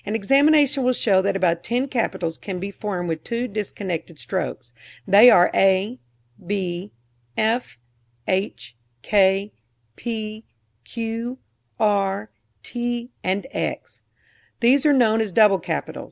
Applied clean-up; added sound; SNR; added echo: none; none; none; none.